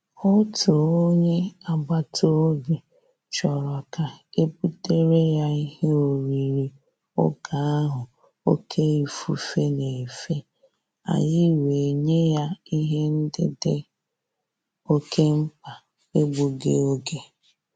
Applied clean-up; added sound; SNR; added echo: none; none; none; none.